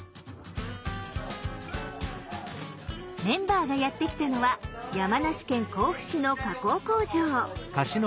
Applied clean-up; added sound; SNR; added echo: none; none; none; none.